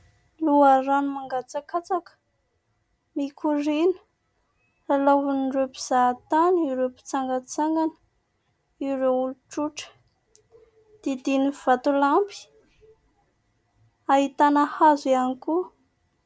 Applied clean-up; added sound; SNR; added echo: none; none; none; none.